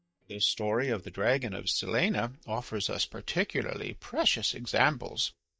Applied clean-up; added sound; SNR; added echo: neural mask model DeepFilterNet 3.